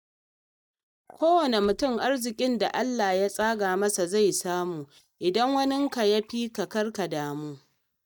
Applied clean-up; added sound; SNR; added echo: neural mask model DeepFilterNet 3.